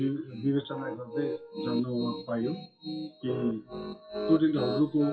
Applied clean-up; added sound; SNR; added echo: classical method WPE with log-MMSE.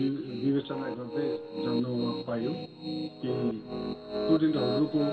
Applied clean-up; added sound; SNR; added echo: none; Piano; 4 dB; reverberation time 1.6 s.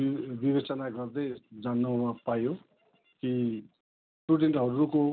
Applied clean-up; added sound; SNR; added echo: none; none; none; none.